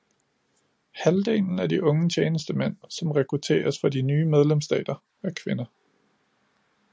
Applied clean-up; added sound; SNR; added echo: none; none; none; none.